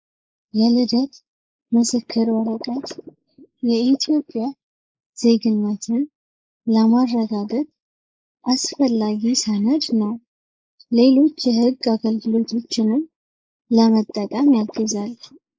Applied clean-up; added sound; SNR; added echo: neural mask model Resemble Enhance denoiser.